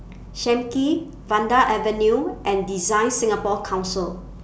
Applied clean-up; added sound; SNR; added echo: none; none; none; none.